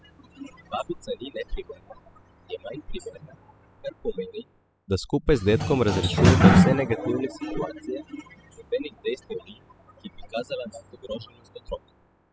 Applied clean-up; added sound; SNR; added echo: classical method spectral subtraction.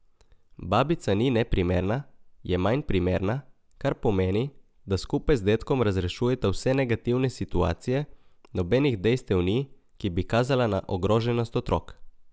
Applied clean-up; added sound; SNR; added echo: none; none; none; none.